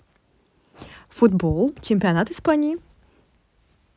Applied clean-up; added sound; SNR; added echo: none; none; none; none.